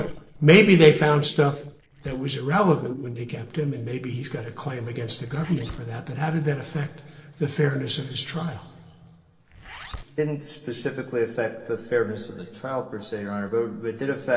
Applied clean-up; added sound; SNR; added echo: neural separator model SepFormer DNS4.